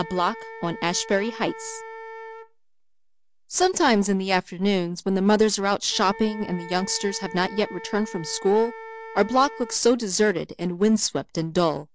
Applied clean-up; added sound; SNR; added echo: none; Wind instrument, woodwind instrument; 17 dB; none.